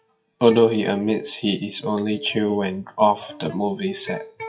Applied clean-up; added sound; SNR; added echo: classical method WPE with log-MMSE.